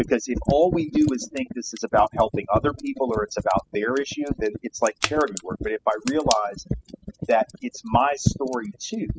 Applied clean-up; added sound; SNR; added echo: classical method spectral subtraction.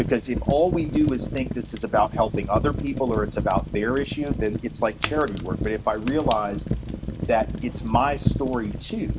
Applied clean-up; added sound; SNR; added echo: none; Fire; 4 dB; none.